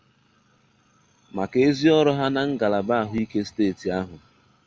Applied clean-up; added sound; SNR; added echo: none; none; none; none.